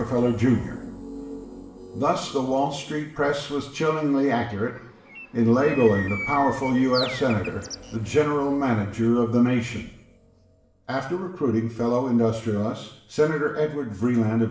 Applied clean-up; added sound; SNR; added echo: none; Bird; 12 dB; reverberation time 0.7 s.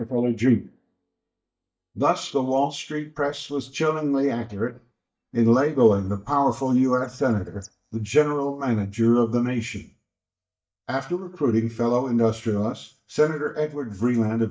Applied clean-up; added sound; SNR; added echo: neural mask model DeepFilterNet 3.